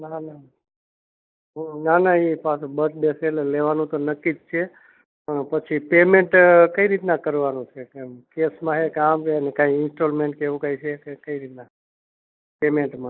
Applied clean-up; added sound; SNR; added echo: neural mask model Resemble Enhance denoiser.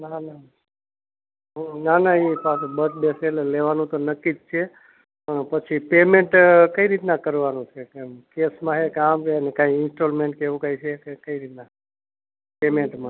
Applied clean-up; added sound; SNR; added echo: none; Animal; 13 dB; none.